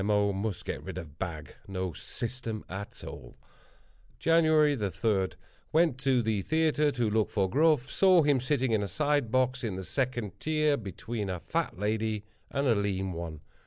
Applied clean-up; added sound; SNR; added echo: none; none; none; none.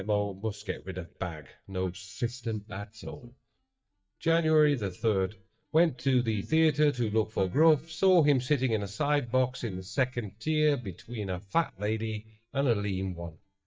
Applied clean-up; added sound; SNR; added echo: neural mask model DeepFilterNet 3.